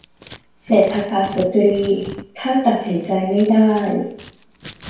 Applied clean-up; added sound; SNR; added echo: none; Scissors; 19 dB; reverberation time 0.5 s.